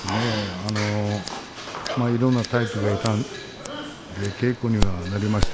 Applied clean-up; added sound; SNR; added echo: none; Scissors; 6 dB; none.